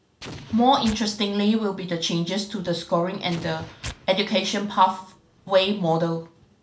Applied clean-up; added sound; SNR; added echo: none; Explosion + Tearing; 18 dB; none.